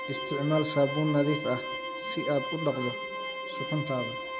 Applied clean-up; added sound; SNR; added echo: none; Organ; 4 dB; none.